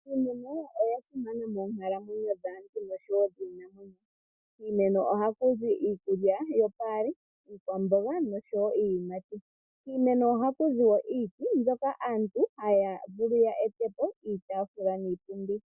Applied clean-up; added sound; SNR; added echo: none; none; none; none.